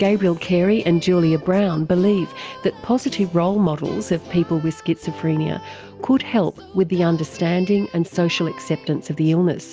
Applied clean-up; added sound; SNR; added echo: none; none; none; none.